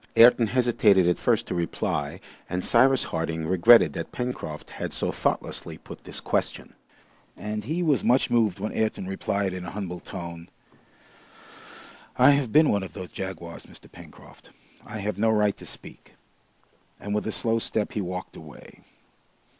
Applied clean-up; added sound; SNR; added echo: none; none; none; none.